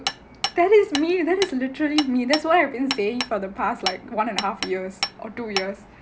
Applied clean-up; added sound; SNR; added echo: none; Hammer; 9 dB; none.